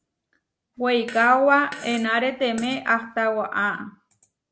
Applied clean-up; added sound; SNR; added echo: none; Fart; 19 dB; none.